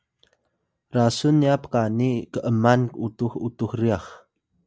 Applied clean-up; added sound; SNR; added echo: none; none; none; none.